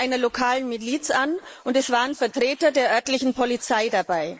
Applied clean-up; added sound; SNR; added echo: neural mask model Resemble Enhance denoiser.